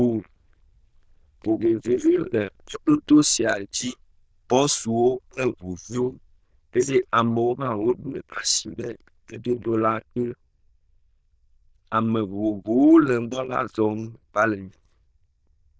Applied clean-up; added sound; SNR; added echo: neural diffusion model UNIVERSE++.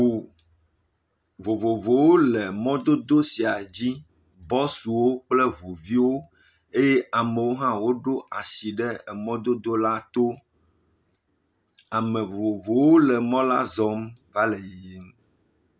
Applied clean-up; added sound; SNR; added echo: none; none; none; none.